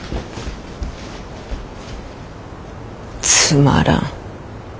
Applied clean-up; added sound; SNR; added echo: none; none; none; none.